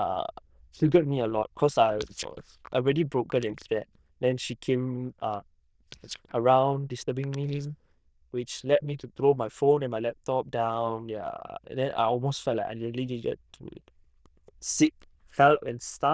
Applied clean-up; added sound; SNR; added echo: neural diffusion model UNIVERSE++.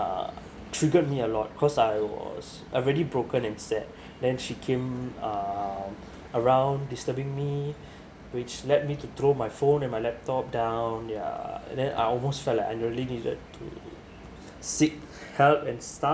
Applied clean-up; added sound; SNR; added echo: none; none; none; none.